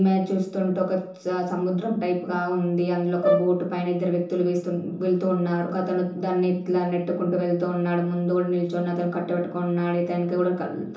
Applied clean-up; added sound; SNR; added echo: none; Brass instrument; 4 dB; reverberation time 1.2 s.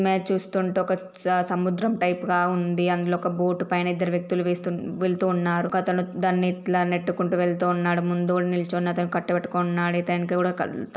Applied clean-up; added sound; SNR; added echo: none; none; none; none.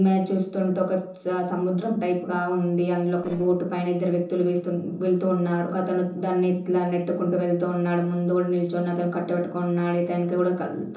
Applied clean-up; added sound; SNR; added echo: neural separator model SepFormer DNS4.